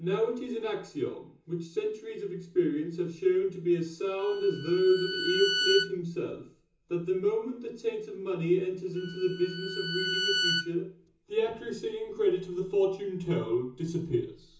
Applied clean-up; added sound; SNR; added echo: none; Bowed string instrument; 4 dB; reverberation time 0.6 s.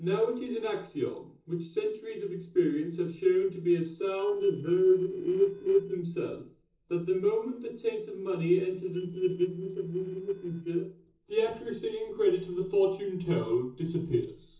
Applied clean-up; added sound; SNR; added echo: neural separator model SepFormer DNS4.